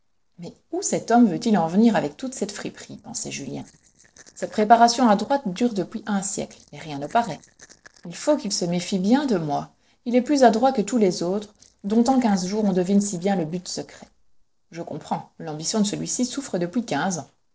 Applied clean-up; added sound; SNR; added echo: neural separator model SepFormer DNS4.